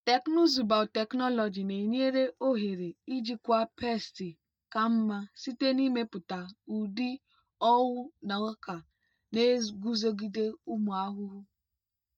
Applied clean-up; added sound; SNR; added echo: neural mask model DeepFilterNet 3.